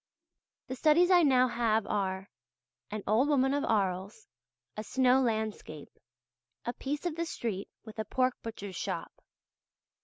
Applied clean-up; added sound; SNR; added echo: none; none; none; none.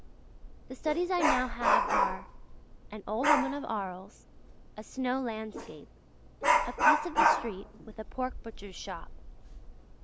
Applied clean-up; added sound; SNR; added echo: none; Dog; -4 dB; none.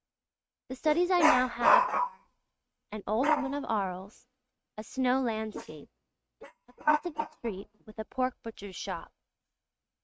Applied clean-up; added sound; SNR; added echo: neural mask model RNNoise.